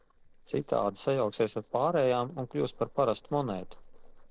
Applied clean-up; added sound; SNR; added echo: neural separator model SepFormer DNS4.